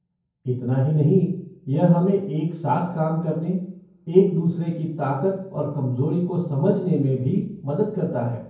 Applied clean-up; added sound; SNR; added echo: none; none; none; reverberation time 0.9 s.